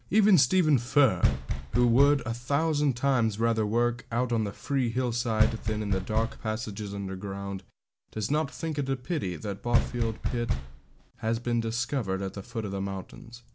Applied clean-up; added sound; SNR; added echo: none; Knock; 1 dB; none.